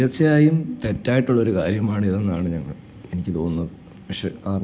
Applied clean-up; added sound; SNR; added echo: none; none; none; none.